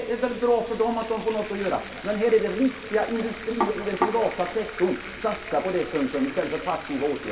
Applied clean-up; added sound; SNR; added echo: none; Bathtub (filling or washing); 14 dB; reverberation time 2.8 s.